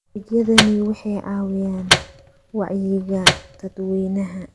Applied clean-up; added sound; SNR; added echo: none; Microwave oven; 1 dB; none.